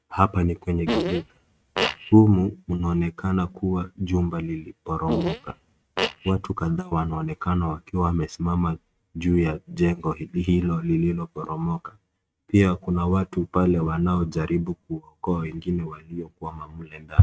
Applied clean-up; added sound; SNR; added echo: neural mask model RNNoise.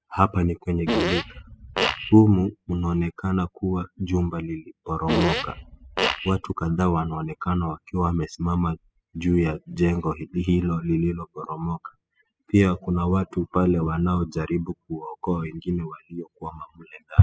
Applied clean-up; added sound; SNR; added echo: classical method spectral subtraction.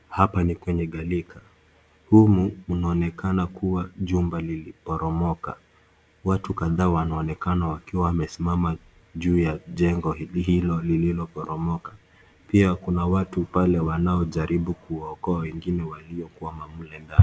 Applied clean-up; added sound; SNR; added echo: none; none; none; none.